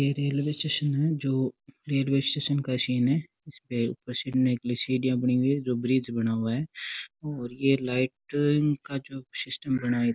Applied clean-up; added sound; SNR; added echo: none; none; none; none.